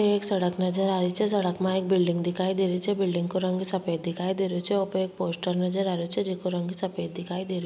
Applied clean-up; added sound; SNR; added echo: none; none; none; none.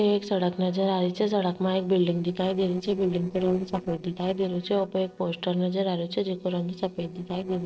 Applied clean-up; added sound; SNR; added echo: neural separator model SepFormer DNS4.